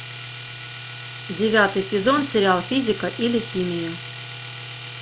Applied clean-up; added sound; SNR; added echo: none; Domestic sounds, home sounds; 8 dB; none.